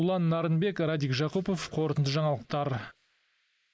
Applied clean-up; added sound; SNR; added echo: neural mask model Resemble Enhance denoiser.